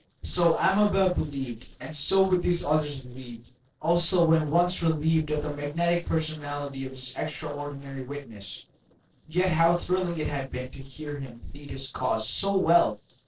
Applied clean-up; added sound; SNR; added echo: neural separator model SepFormer DNS4.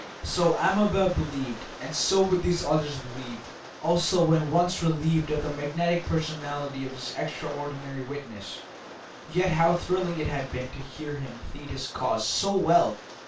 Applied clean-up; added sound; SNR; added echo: none; Rain; 15 dB; reverberation time 0.2 s.